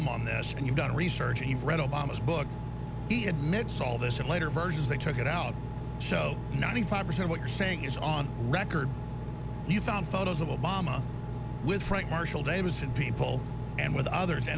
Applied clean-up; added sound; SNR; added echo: none; Engine; 4 dB; none.